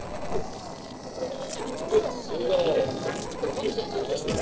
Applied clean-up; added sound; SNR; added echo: neural separator model SepFormer DNS4.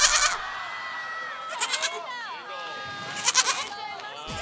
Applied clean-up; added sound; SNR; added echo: none; Livestock, farm animals, working animals; -5 dB; none.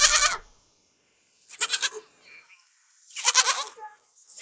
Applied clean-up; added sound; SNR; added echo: neural mask model Resemble Enhance denoiser.